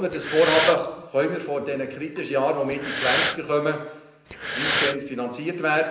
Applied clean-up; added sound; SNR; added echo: none; Breathing; 2 dB; reverberation time 0.8 s.